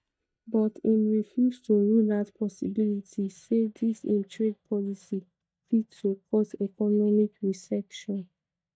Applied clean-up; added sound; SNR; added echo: neural mask model DeepFilterNet 3.